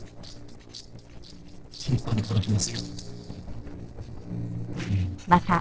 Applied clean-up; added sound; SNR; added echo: neural separator model SepFormer DNS4.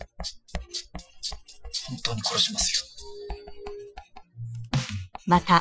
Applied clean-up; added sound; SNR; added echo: classical method Wiener filter.